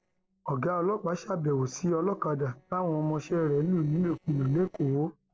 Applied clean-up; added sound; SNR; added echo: neural separator model SepFormer DNS4.